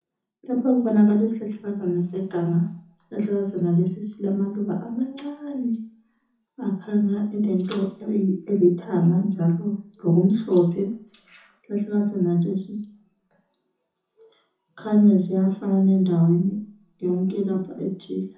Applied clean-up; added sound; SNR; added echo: none; none; none; reverberation time 0.5 s.